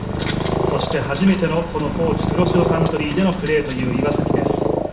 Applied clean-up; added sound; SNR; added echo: none; Purr; 1 dB; reverberation time 0.6 s.